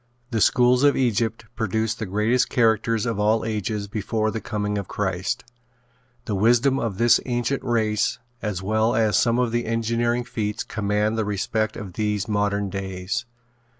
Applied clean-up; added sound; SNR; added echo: none; none; none; none.